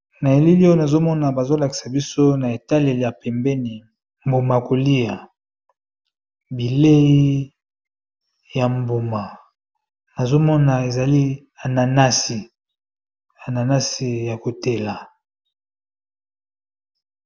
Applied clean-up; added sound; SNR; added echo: none; none; none; none.